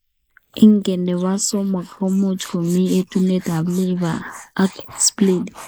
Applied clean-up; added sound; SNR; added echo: neural mask model Resemble Enhance denoiser.